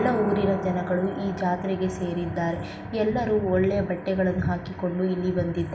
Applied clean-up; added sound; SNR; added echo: none; Piano; 11 dB; reverberation time 0.6 s.